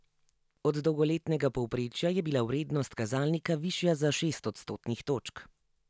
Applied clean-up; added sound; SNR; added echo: none; none; none; none.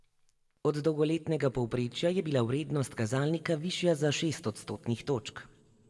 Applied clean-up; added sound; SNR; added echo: none; none; none; reverberation time 1.7 s.